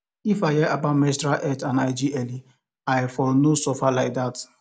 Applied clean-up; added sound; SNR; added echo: none; none; none; none.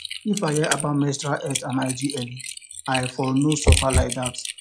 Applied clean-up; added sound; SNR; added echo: classical method log-MMSE.